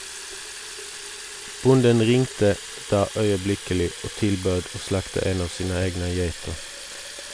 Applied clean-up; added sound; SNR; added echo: none; Fill (with liquid) / Water tap, faucet; 10 dB; none.